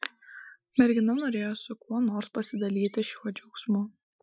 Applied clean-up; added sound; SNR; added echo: classical method Wiener filter.